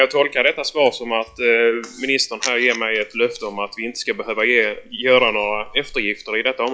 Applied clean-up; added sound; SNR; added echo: classical method log-MMSE.